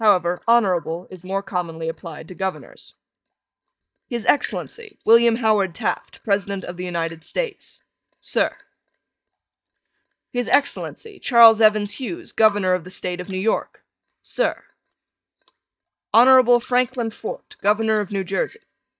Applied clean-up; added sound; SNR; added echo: neural mask model DeepFilterNet 3.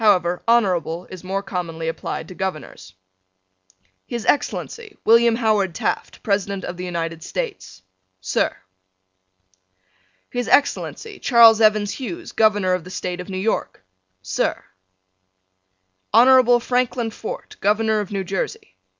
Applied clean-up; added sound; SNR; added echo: none; none; none; none.